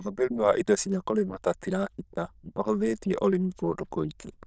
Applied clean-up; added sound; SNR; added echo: neural diffusion model UNIVERSE++.